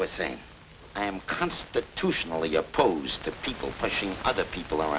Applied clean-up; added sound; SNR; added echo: none; none; none; none.